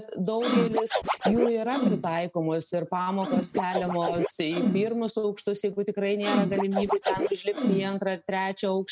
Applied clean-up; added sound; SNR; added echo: neural mask model RNNoise.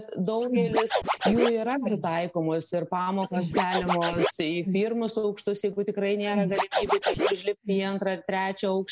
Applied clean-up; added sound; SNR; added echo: neural mask model Resemble Enhance denoiser.